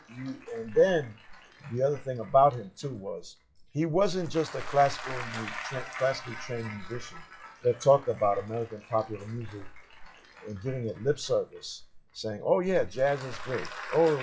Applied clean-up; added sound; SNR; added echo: classical method WPE with log-MMSE.